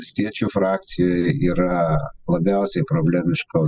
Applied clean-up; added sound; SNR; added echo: classical method spectral subtraction.